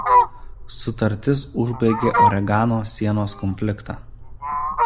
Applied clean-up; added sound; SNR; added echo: none; Fowl; 0 dB; none.